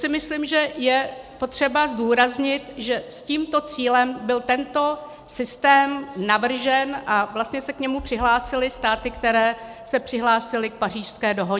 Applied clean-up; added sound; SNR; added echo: none; none; none; none.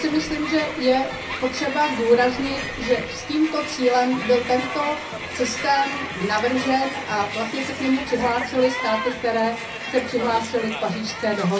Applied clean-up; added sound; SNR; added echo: none; Crowd; 8 dB; reverberation time 0.3 s.